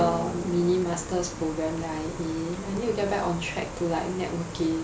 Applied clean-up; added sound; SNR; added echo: none; Drum; 14 dB; none.